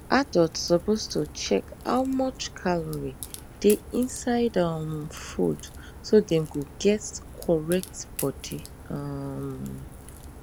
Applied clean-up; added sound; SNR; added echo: none; Crack; 15 dB; none.